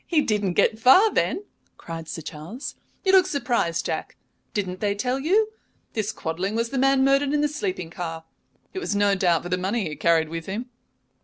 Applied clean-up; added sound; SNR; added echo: none; none; none; none.